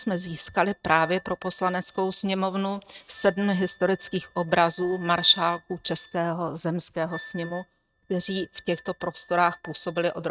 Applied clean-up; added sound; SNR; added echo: neural mask model RNNoise.